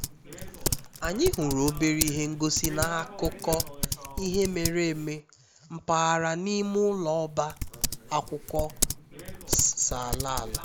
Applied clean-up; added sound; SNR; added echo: none; Typing; 5 dB; none.